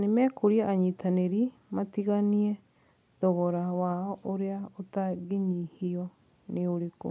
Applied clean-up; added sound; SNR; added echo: none; none; none; none.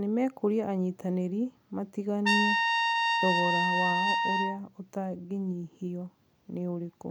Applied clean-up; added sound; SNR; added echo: none; Trumpet; -1 dB; none.